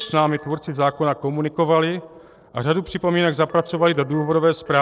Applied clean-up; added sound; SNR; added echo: neural separator model SepFormer DNS4.